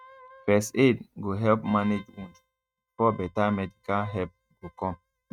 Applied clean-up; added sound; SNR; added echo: neural mask model RNNoise.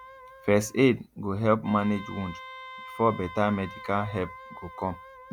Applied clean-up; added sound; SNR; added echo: none; Wind instrument, woodwind instrument; 16 dB; none.